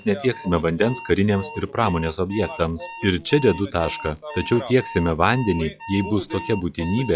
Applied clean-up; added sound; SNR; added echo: classical method log-MMSE.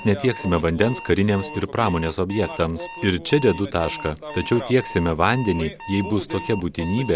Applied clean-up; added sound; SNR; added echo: none; Alarm; 16 dB; none.